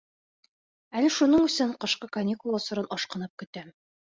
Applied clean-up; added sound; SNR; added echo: none; none; none; none.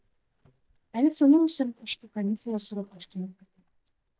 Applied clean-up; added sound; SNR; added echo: neural mask model DeepFilterNet 3.